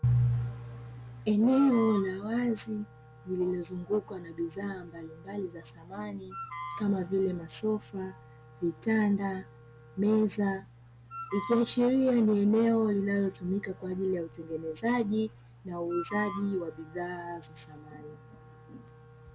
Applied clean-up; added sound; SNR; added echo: none; Wind instrument, woodwind instrument; 18 dB; none.